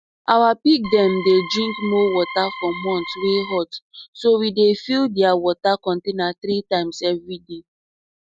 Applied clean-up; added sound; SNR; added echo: none; Organ; 12 dB; none.